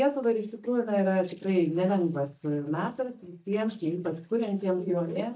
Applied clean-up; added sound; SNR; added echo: neural mask model DeepFilterNet 3.